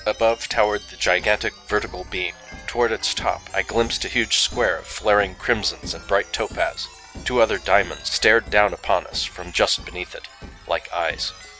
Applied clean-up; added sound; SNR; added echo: none; Thump, thud + Chime; 17 dB; none.